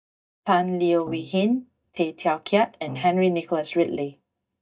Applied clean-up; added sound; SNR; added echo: neural mask model DeepFilterNet 3.